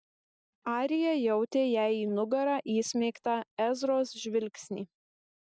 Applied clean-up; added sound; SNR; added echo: neural mask model DeepFilterNet 3.